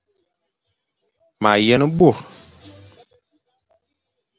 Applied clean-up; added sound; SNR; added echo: none; none; none; none.